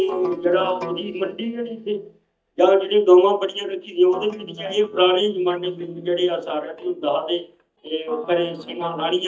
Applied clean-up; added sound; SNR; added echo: neural mask model DeepFilterNet 3.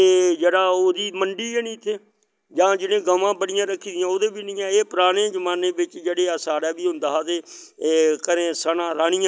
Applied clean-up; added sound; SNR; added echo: none; none; none; none.